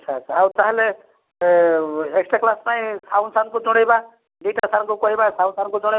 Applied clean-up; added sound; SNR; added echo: none; none; none; none.